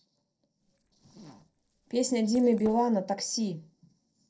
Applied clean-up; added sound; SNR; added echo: neural separator model SepFormer DNS4.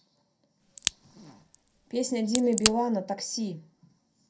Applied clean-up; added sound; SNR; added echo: none; Crack; 2 dB; reverberation time 0.2 s.